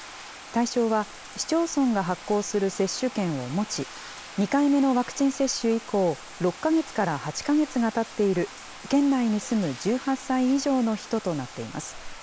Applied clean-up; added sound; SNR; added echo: none; Bathtub (filling or washing); 16 dB; none.